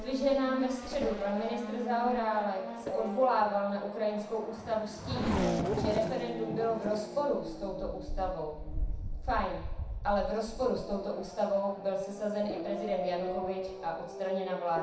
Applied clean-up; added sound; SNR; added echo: none; Race car, auto racing / Accelerating, revving, vroom; 5 dB; reverberation time 0.7 s.